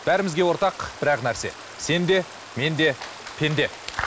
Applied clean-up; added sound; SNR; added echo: none; Stream; 16 dB; none.